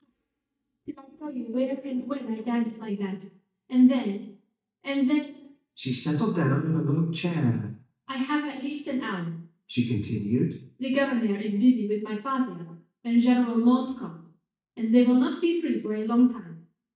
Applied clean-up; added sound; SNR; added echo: neural mask model DeepFilterNet 3.